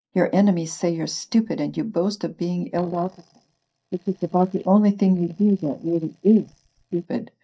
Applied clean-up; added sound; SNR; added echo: neural mask model DeepFilterNet 3.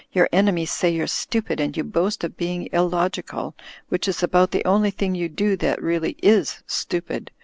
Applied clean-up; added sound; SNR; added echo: none; none; none; none.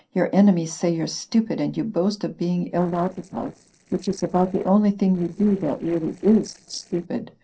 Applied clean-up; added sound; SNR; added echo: neural separator model SepFormer DNS4.